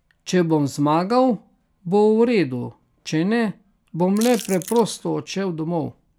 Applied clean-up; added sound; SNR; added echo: none; Chewing, mastication / Crushing; 15 dB; none.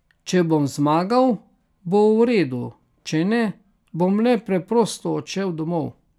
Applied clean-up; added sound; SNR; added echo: none; none; none; none.